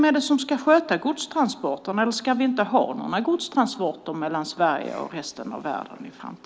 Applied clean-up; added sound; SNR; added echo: none; none; none; none.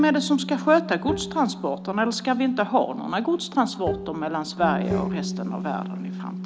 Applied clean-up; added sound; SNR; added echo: none; Bowed string instrument + Bass guitar; 7 dB; none.